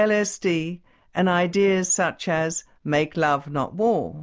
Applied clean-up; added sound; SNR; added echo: none; none; none; none.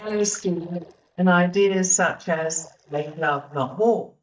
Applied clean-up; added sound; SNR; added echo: neural mask model DeepFilterNet 3.